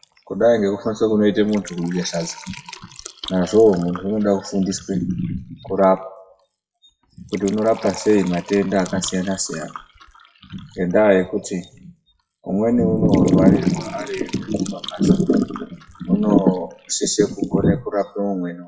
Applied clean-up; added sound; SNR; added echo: classical method WPE with log-MMSE.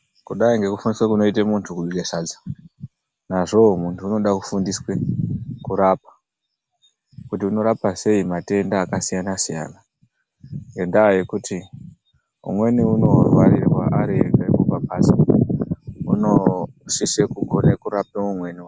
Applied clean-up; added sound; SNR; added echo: none; none; none; none.